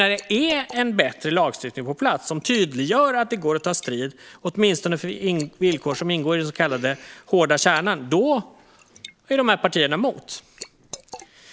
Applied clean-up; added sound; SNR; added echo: neural separator model SepFormer DNS4.